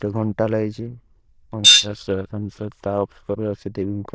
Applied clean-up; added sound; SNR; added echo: neural diffusion model UNIVERSE++.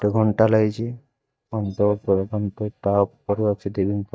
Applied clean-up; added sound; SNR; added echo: neural mask model DeepFilterNet 3.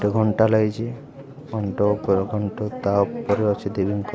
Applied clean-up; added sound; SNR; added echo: none; none; none; none.